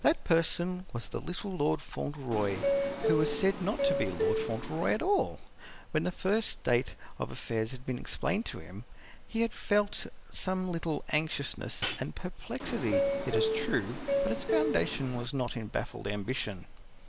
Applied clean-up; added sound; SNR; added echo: none; Hi-hat + Subway, metro, underground; -1 dB; none.